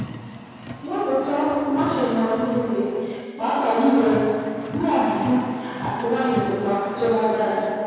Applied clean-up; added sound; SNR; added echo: none; Car; 14 dB; reverberation time 2.2 s.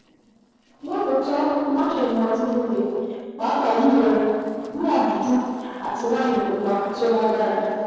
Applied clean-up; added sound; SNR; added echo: neural separator model SepFormer DNS4.